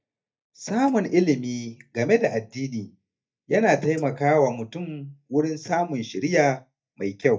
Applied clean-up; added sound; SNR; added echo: neural mask model DeepFilterNet 3.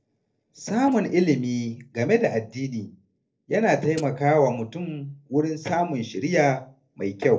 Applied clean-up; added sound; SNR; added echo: neural separator model SepFormer DNS4.